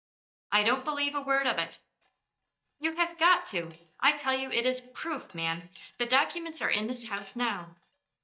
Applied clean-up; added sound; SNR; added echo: neural mask model DeepFilterNet 3.